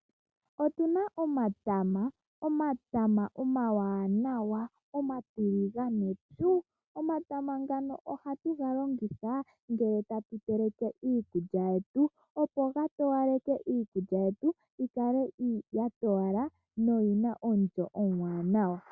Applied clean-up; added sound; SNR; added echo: none; none; none; none.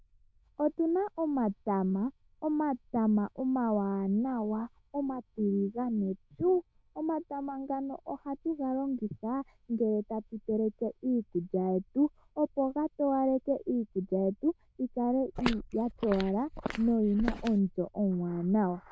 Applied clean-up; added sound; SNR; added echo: neural diffusion model UNIVERSE++.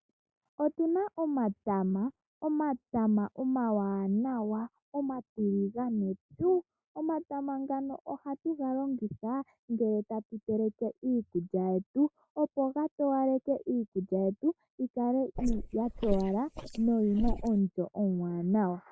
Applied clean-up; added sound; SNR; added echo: neural mask model Resemble Enhance denoiser.